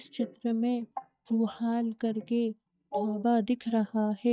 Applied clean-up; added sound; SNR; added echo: neural mask model DeepFilterNet 3.